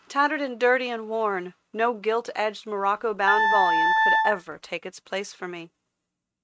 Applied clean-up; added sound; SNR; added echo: neural mask model RNNoise.